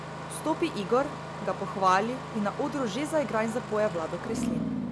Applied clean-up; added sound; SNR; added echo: none; Engine starting; 6 dB; none.